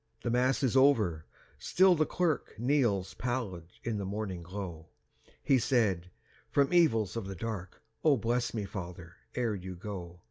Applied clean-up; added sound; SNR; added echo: none; none; none; none.